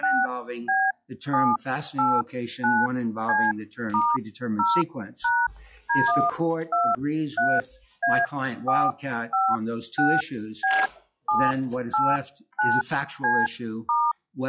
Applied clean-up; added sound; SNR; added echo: classical method log-MMSE.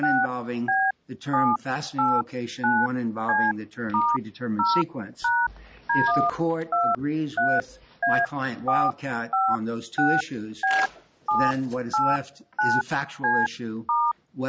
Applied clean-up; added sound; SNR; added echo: none; Telephone; -4 dB; none.